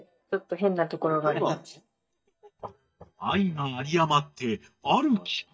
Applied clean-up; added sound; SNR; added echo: neural mask model DeepFilterNet 3.